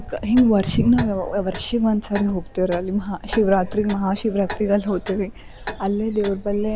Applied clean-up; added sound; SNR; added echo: none; Clock; 11 dB; none.